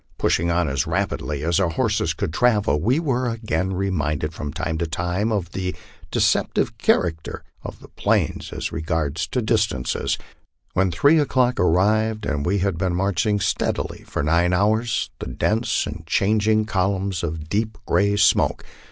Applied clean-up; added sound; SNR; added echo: none; none; none; none.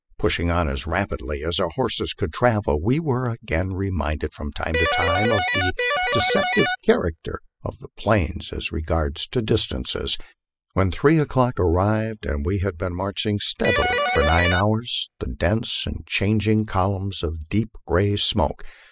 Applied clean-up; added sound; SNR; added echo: classical method spectral subtraction.